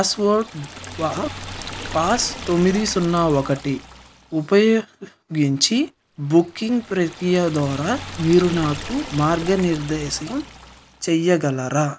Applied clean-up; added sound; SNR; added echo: none; Liquid; 15 dB; none.